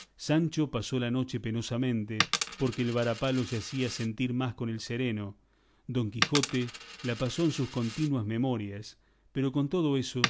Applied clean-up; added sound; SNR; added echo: none; Coin (dropping); 8 dB; none.